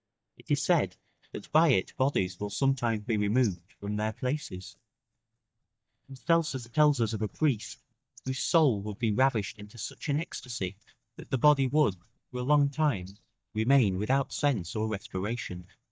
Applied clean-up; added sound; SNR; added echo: neural mask model DeepFilterNet 3.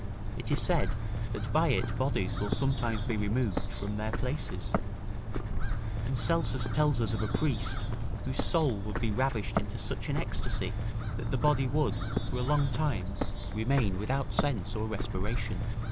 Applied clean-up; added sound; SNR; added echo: none; Bird; -1 dB; none.